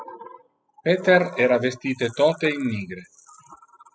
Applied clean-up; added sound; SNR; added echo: classical method spectral subtraction.